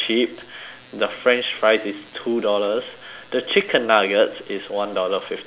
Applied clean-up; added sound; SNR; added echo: none; none; none; none.